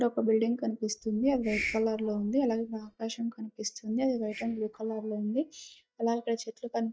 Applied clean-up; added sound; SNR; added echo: neural mask model DeepFilterNet 3.